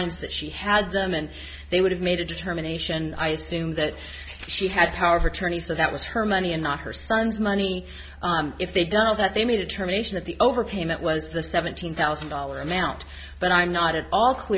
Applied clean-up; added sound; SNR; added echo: none; none; none; none.